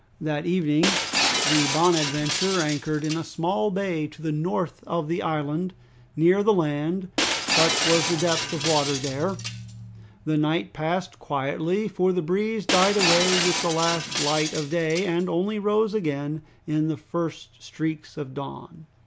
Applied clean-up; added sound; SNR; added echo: none; Shatter; 3 dB; none.